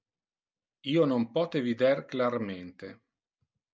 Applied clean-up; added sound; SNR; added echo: none; none; none; none.